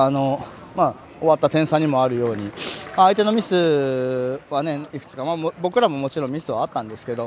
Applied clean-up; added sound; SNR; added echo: none; none; none; none.